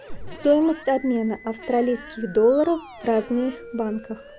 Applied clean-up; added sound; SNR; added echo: none; Squeak + Musical instrument; 18 dB; none.